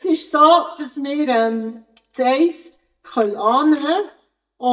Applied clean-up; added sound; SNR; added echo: neural mask model DeepFilterNet 3.